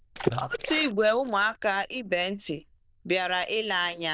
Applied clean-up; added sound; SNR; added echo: neural diffusion model UNIVERSE++.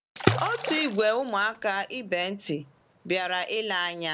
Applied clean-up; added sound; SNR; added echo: none; Water / Splash, splatter; 5 dB; none.